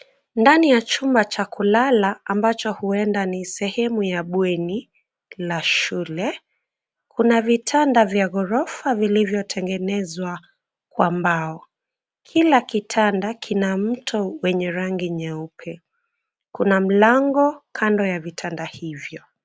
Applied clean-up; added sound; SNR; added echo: none; none; none; none.